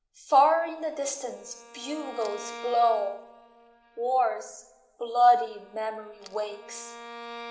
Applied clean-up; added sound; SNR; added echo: none; Bowed string instrument; 18 dB; reverberation time 1.2 s.